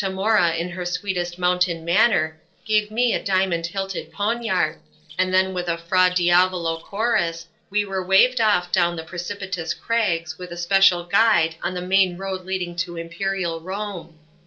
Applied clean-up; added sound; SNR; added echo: neural separator model SepFormer DNS4.